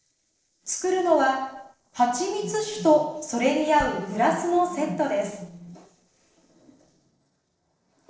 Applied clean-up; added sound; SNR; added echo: neural separator model SepFormer DNS4.